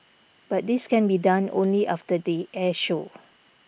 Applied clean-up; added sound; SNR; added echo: none; none; none; none.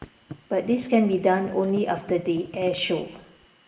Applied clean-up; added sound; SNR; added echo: none; Thump, thud; 19 dB; reverberation time 0.8 s.